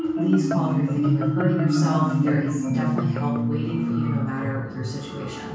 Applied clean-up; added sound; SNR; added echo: none; Marimba, xylophone; -5 dB; reverberation time 0.6 s.